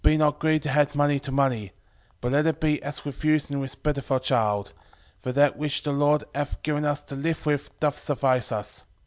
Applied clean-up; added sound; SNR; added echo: none; none; none; none.